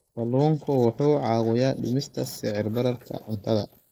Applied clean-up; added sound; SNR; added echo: neural mask model Resemble Enhance denoiser.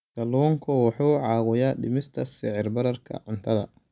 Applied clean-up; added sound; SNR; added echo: none; none; none; none.